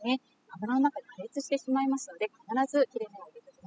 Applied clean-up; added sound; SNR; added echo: classical method spectral subtraction.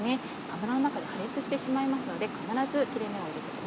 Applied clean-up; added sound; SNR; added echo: none; Water; 7 dB; none.